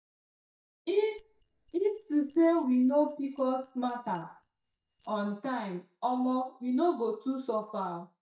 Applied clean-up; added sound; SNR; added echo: neural mask model DeepFilterNet 3.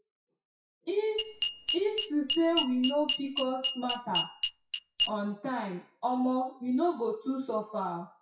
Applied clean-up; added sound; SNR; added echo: classical method WPE with log-MMSE.